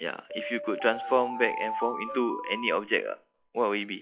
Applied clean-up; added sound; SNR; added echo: classical method log-MMSE.